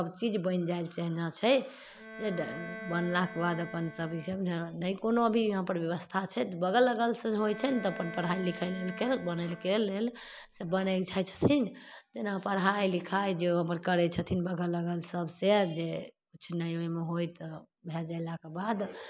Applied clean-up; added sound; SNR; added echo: none; Bowed string instrument; 15 dB; none.